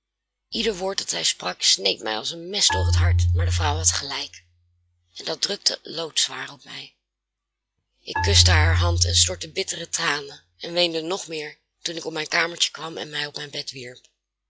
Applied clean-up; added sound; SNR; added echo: classical method log-MMSE.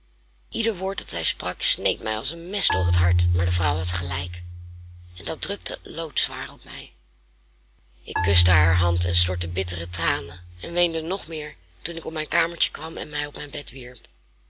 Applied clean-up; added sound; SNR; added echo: none; Marimba, xylophone; -1 dB; none.